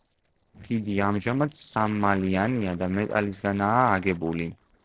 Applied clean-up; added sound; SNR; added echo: neural separator model SepFormer DNS4.